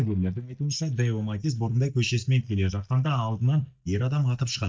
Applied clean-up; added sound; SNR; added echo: neural mask model DeepFilterNet 3.